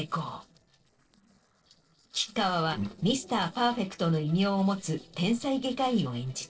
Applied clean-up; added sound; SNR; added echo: neural separator model SepFormer DNS4.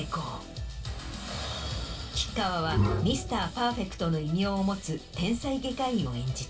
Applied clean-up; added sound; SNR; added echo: none; Bowed string instrument; -1 dB; reverberation time 0.2 s.